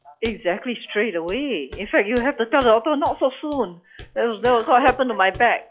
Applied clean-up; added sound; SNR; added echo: classical method log-MMSE.